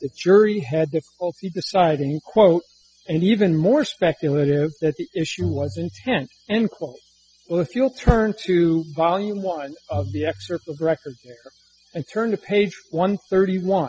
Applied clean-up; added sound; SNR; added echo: classical method spectral subtraction.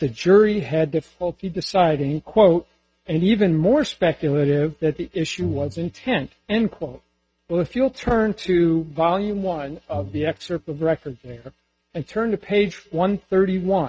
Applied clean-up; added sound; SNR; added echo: neural mask model RNNoise.